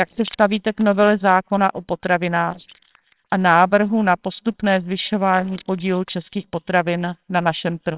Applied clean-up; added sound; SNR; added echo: neural separator model SepFormer WHAMR!.